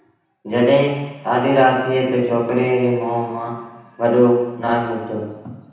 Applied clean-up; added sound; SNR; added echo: none; none; none; reverberation time 1.1 s.